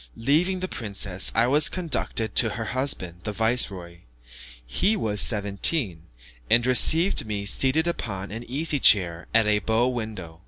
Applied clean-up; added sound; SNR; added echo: none; none; none; none.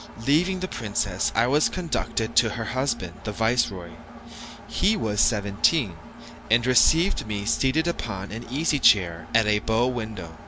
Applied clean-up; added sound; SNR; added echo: none; Engine; 16 dB; none.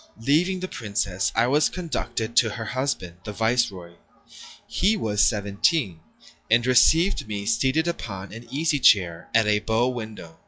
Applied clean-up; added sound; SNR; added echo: classical method log-MMSE.